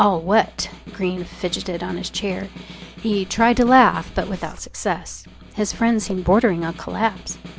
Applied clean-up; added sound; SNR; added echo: none; Snare drum + Zipper (clothing); 18 dB; none.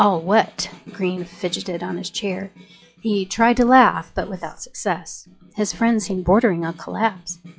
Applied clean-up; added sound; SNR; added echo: classical method log-MMSE.